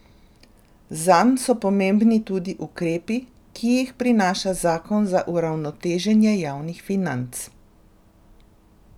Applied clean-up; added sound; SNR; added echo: none; none; none; none.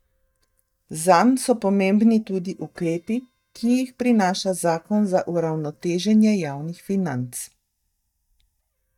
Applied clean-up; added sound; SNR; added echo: neural mask model DeepFilterNet 3.